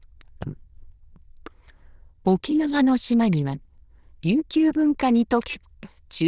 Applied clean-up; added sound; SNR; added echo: neural diffusion model UNIVERSE++.